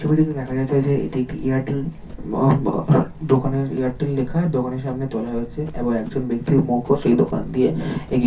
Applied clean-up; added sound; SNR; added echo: none; Run; 15 dB; reverberation time 0.3 s.